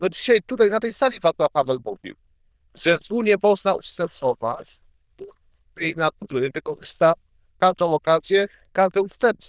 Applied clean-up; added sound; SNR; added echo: neural diffusion model UNIVERSE++.